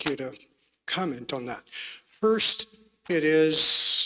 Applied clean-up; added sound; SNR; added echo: neural mask model RNNoise.